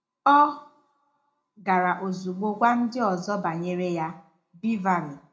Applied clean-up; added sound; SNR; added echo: none; none; none; reverberation time 0.3 s.